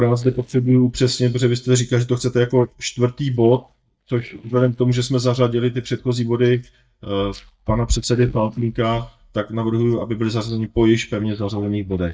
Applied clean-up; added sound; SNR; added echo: neural mask model DeepFilterNet 3.